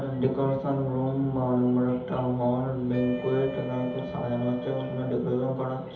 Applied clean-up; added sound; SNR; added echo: none; Wind instrument, woodwind instrument; 12 dB; reverberation time 0.8 s.